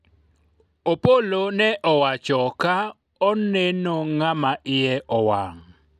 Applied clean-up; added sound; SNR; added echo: none; none; none; none.